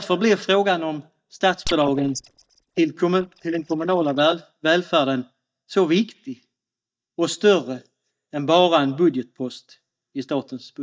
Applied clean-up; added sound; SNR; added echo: neural mask model DeepFilterNet 3.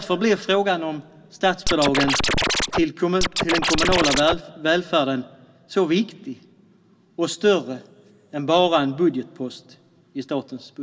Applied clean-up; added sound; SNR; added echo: none; Scratching (performance technique); -1 dB; reverberation time 0.4 s.